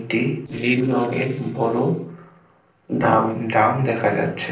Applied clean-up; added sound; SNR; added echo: neural separator model SepFormer DNS4.